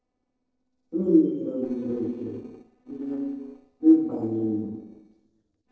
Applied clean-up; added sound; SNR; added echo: neural separator model SepFormer DNS4.